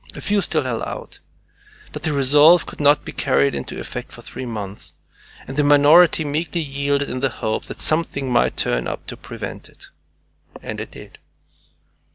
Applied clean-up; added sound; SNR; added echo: none; none; none; none.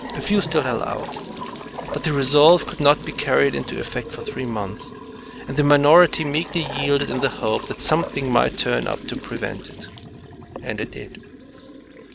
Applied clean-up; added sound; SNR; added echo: none; Trickle, dribble / Bathtub (filling or washing) / Sink (filling or washing) / Gurgling + Liquid; 12 dB; none.